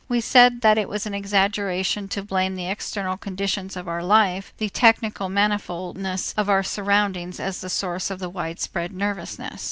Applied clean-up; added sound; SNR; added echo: none; none; none; none.